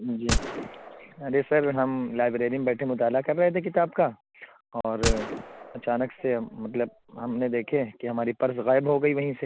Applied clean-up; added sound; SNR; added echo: none; Gunshot, gunfire; 7 dB; none.